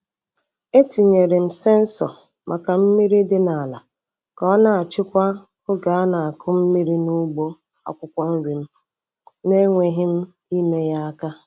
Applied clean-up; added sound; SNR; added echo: none; none; none; none.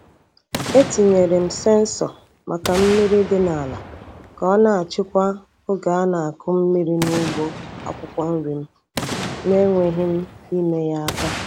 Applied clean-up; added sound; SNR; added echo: none; Boom; 12 dB; none.